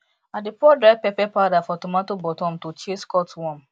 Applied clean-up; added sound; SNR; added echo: none; none; none; none.